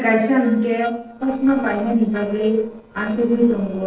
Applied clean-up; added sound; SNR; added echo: neural separator model SepFormer DNS4.